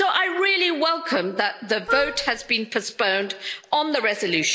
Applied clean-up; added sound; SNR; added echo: none; Wind instrument, woodwind instrument; 5 dB; none.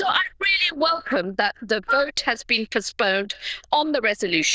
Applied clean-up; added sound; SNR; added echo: neural diffusion model UNIVERSE++.